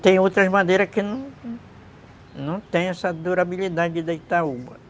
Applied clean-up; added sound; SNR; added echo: none; none; none; none.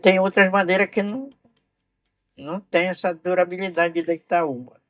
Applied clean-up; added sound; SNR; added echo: neural mask model DeepFilterNet 3.